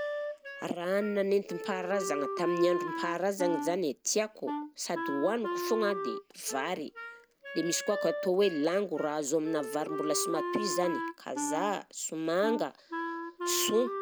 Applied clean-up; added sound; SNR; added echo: none; Wind instrument, woodwind instrument; 6 dB; none.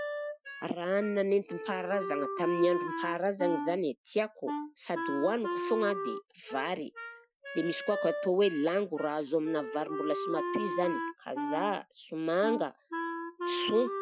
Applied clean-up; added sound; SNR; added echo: classical method Wiener filter.